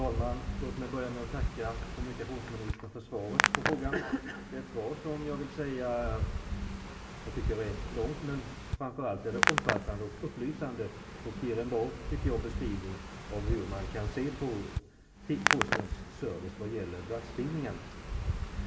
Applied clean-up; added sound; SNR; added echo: none; Hands; -1 dB; reverberation time 0.8 s.